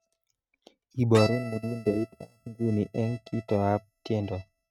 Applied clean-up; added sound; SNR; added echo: neural mask model RNNoise.